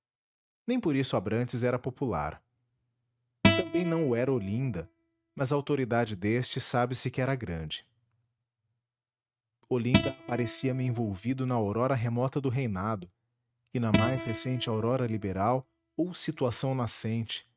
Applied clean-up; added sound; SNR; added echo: neural mask model RNNoise.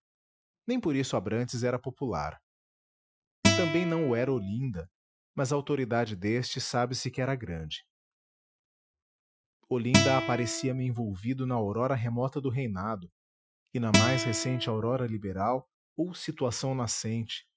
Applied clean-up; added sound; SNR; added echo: classical method Wiener filter.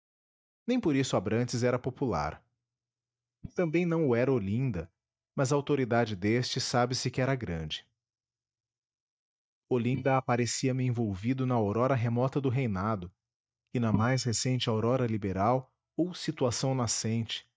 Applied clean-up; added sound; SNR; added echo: neural mask model DeepFilterNet 3.